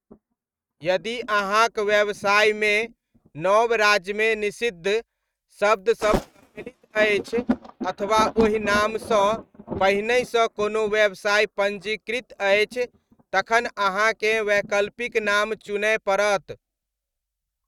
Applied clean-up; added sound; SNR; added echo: neural mask model RNNoise.